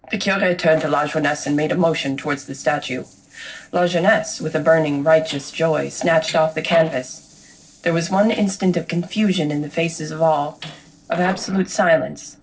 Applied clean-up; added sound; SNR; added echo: neural separator model SepFormer DNS4.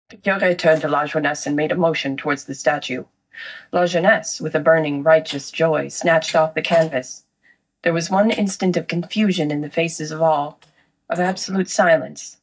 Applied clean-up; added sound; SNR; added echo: neural mask model DeepFilterNet 3.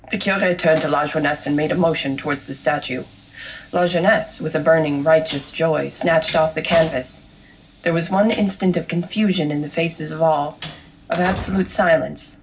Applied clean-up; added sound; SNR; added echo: none; Train; 17 dB; reverberation time 0.4 s.